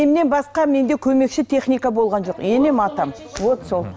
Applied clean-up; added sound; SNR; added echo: none; none; none; none.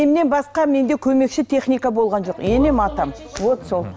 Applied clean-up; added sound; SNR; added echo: none; Bass drum; 13 dB; none.